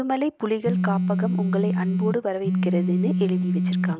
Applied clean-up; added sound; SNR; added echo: none; Telephone; -3 dB; none.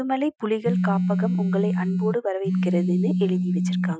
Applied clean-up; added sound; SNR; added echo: classical method Wiener filter.